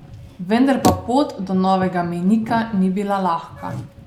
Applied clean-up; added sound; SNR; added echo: none; Bicycle; 10 dB; none.